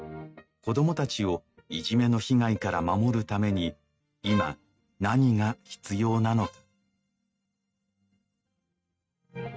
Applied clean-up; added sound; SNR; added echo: neural mask model RNNoise.